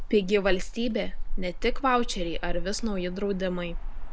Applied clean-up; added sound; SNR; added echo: none; Motor vehicle (road); 1 dB; none.